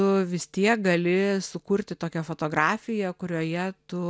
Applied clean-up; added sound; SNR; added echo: none; none; none; none.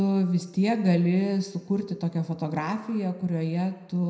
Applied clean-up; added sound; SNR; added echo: none; none; none; reverberation time 0.7 s.